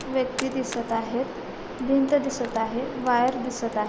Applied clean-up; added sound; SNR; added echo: none; Fire; 17 dB; none.